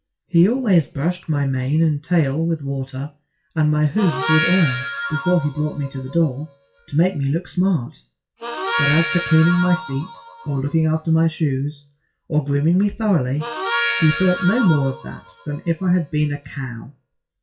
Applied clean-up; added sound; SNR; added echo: classical method WPE with log-MMSE.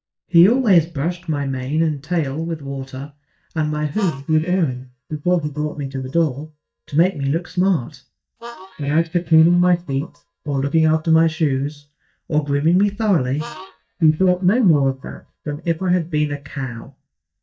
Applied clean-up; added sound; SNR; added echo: neural mask model DeepFilterNet 3.